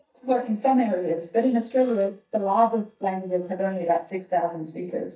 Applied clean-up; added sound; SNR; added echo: neural mask model DeepFilterNet 3.